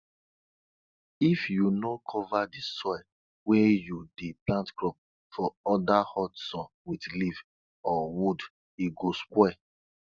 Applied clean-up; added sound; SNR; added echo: none; none; none; none.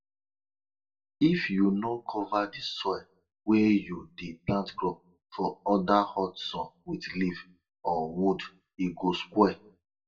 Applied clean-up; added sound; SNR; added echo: none; none; none; reverberation time 0.2 s.